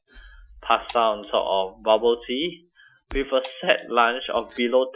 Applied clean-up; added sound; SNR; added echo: classical method Wiener filter.